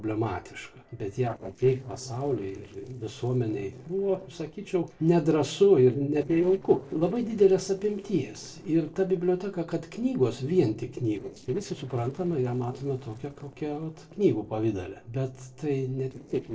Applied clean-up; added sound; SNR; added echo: neural separator model SepFormer DNS4.